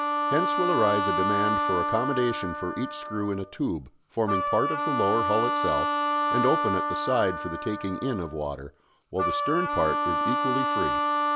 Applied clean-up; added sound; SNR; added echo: none; Wind instrument, woodwind instrument; -1 dB; none.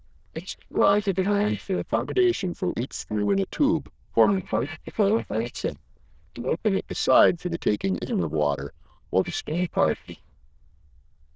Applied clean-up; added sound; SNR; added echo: neural diffusion model UNIVERSE++.